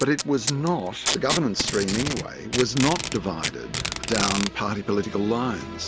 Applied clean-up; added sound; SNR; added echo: none; Packing tape, duct tape; 5 dB; none.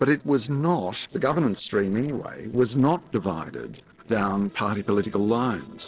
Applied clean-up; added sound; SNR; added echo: neural separator model SepFormer DNS4.